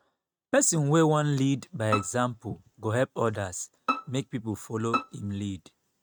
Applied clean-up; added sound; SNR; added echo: neural mask model RNNoise.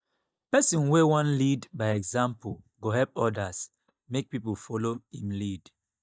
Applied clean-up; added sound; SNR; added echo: neural mask model DeepFilterNet 3.